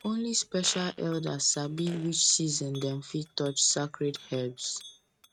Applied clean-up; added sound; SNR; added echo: neural mask model RNNoise.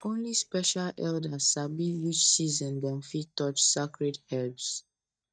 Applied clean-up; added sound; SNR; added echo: neural mask model DeepFilterNet 3.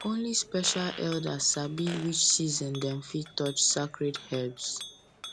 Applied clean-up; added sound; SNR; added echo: none; Chink, clink + Fart; 16 dB; none.